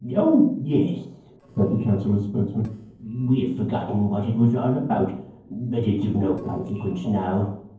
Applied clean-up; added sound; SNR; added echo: neural separator model SepFormer DNS4.